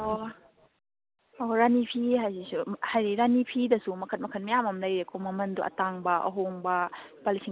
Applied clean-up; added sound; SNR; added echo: none; none; none; none.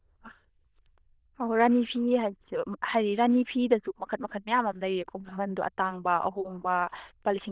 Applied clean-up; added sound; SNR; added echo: neural diffusion model UNIVERSE++.